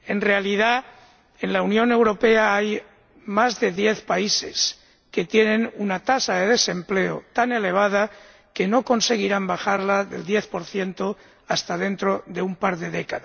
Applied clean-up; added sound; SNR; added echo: none; none; none; none.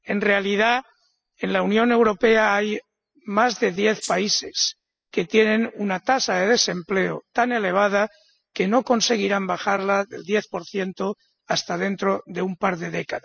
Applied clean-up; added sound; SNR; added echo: classical method spectral subtraction.